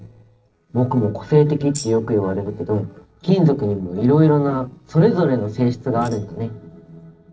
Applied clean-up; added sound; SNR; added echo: neural separator model SepFormer DNS4.